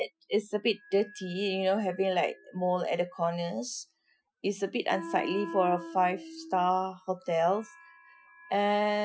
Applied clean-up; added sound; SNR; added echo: classical method Wiener filter.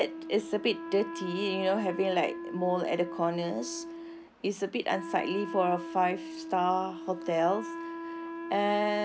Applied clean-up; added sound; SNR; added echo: none; Wind instrument, woodwind instrument; 9 dB; none.